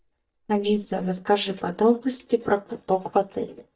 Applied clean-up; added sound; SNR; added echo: neural mask model DeepFilterNet 3.